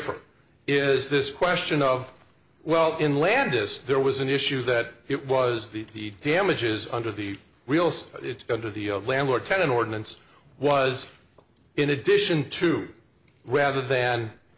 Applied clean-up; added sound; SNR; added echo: none; none; none; none.